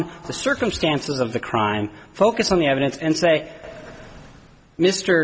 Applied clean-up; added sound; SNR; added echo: none; none; none; none.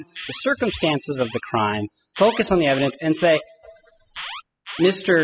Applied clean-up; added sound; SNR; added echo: classical method spectral subtraction.